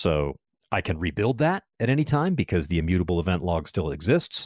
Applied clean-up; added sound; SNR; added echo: none; none; none; none.